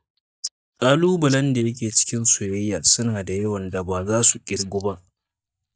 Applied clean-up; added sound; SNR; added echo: neural mask model DeepFilterNet 3.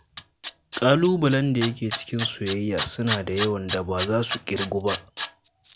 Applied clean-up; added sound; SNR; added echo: none; Tools; 2 dB; none.